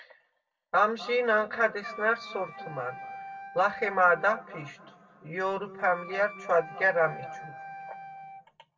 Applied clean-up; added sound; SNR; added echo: none; Wind instrument, woodwind instrument; 14 dB; reverberation time 1.6 s.